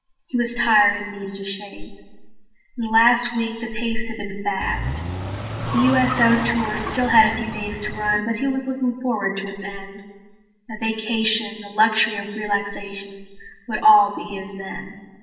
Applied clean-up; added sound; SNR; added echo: none; Car; 5 dB; reverberation time 1.2 s.